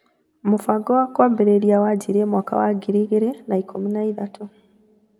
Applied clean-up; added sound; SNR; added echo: none; none; none; reverberation time 1.7 s.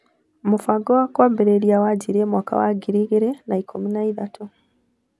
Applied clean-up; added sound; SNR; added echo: none; none; none; none.